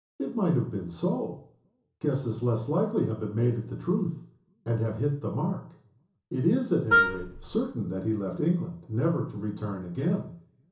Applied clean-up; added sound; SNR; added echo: none; Wind instrument, woodwind instrument; -3 dB; reverberation time 0.7 s.